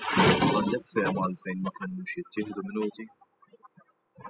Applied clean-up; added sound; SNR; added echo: classical method spectral subtraction.